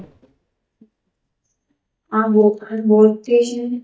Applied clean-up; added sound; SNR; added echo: neural mask model DeepFilterNet 3.